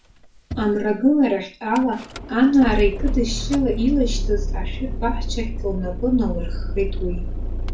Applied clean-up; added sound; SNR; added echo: none; Idling / Engine starting / Door / Car; 4 dB; reverberation time 0.3 s.